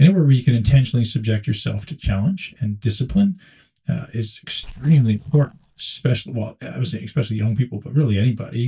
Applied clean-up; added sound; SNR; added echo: neural mask model DeepFilterNet 3.